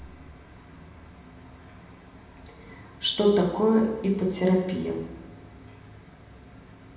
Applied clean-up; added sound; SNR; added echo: none; none; none; reverberation time 0.9 s.